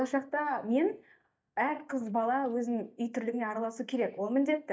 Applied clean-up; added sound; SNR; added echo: neural mask model DeepFilterNet 3.